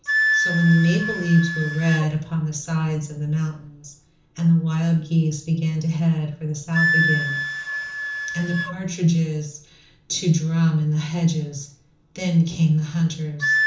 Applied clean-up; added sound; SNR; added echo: none; Wind instrument, woodwind instrument; 6 dB; reverberation time 0.7 s.